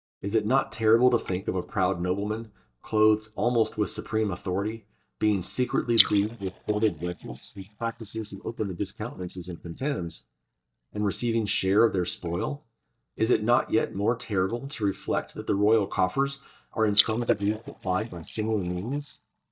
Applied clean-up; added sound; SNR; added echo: neural mask model DeepFilterNet 3.